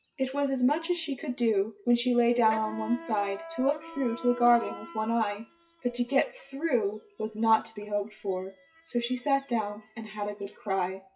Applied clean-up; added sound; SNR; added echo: classical method WPE with log-MMSE.